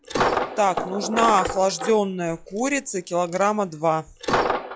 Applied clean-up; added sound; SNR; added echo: classical method log-MMSE.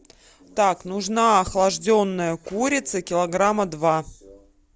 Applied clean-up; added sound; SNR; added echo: none; none; none; none.